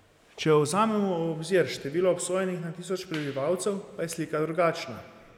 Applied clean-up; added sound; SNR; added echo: none; none; none; none.